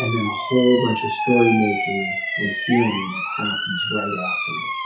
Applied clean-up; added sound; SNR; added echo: classical method WPE with log-MMSE.